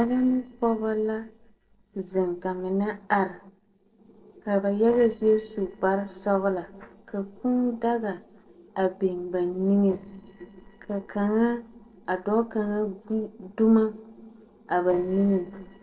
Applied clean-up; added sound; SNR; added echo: neural separator model SepFormer DNS4.